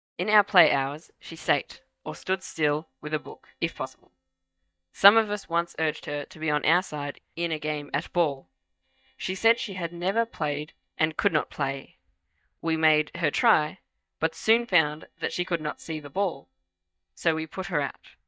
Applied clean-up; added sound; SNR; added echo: neural mask model DeepFilterNet 3.